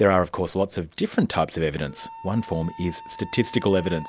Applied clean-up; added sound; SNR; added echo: none; Wind instrument, woodwind instrument; 19 dB; none.